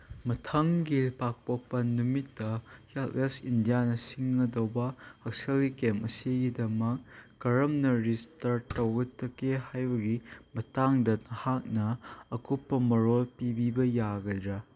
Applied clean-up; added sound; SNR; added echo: none; Fireworks; 17 dB; none.